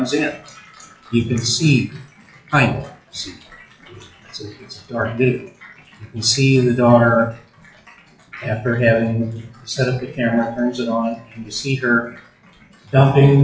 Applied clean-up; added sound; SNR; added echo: classical method WPE with log-MMSE.